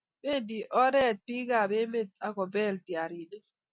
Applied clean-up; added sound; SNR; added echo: none; none; none; none.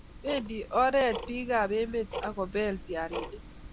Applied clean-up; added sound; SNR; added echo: none; Tick-tock; 11 dB; none.